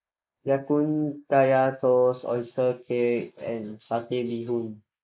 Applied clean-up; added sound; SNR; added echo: neural mask model Resemble Enhance denoiser.